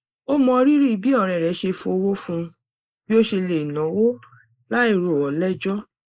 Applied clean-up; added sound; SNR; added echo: neural mask model Resemble Enhance denoiser.